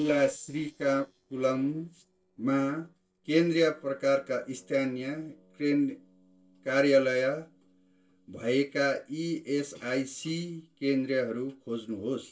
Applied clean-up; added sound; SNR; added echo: neural separator model SepFormer DNS4.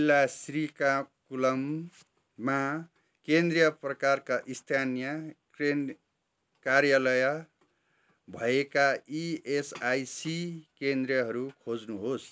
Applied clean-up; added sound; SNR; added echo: none; none; none; none.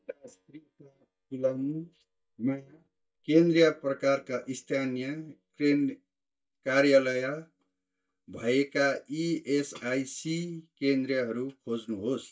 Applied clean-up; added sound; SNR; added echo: neural mask model DeepFilterNet 3.